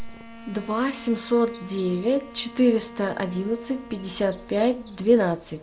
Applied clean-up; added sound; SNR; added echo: none; Bowed string instrument + Bird vocalization, bird call, bird song; 18 dB; none.